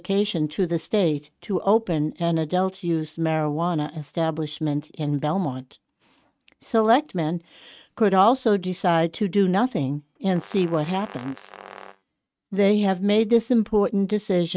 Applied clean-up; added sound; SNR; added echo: neural mask model RNNoise.